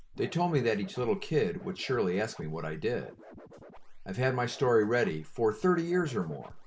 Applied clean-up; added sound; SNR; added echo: none; Scratching (performance technique); 17 dB; none.